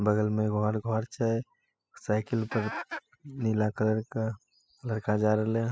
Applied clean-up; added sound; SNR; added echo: classical method spectral subtraction.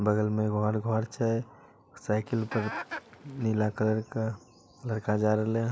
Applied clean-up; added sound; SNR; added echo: none; Chicken, rooster; 11 dB; none.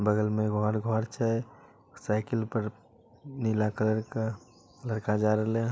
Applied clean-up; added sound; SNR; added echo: none; none; none; none.